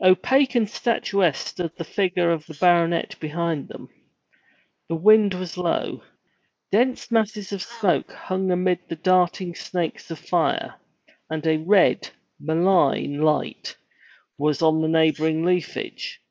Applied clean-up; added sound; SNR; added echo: neural mask model Resemble Enhance denoiser.